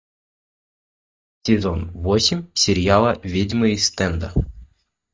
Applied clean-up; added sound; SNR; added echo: neural mask model DeepFilterNet 3.